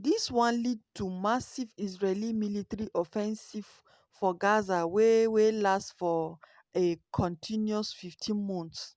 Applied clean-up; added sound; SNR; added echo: none; none; none; none.